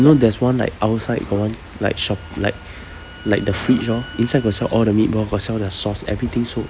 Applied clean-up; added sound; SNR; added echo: none; Cough + Bowed string instrument; 20 dB; none.